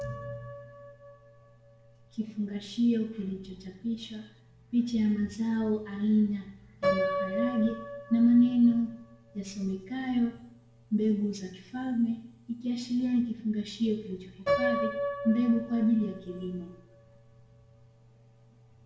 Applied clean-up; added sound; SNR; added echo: none; Piano; 9 dB; reverberation time 0.7 s.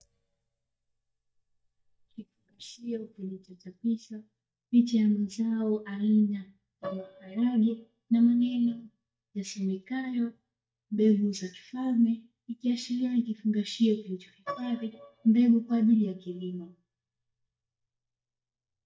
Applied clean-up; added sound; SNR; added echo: neural mask model DeepFilterNet 3.